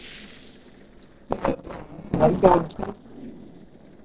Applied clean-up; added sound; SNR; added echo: neural separator model SepFormer DNS4.